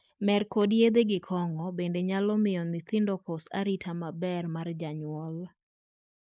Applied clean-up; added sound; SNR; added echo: neural mask model Resemble Enhance denoiser.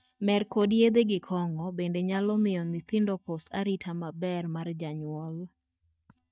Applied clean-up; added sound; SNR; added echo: neural mask model DeepFilterNet 3.